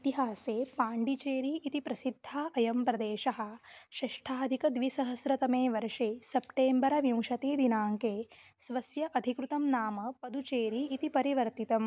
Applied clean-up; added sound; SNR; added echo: none; none; none; none.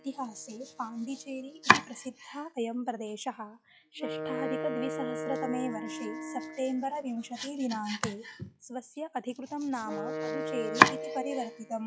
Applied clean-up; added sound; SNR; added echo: classical method log-MMSE.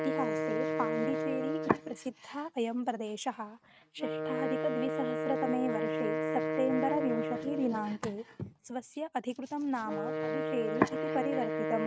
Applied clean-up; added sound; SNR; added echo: neural mask model RNNoise.